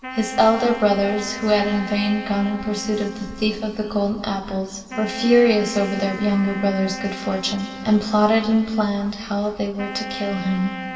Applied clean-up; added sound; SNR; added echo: none; Wind instrument, woodwind instrument; 13 dB; reverberation time 2.5 s.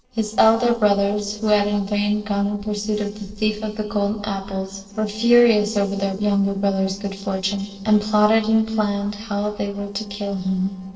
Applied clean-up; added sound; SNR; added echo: neural separator model SepFormer DNS4.